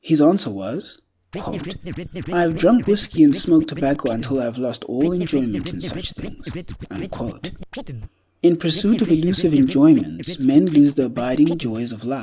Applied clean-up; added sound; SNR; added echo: neural mask model Resemble Enhance denoiser.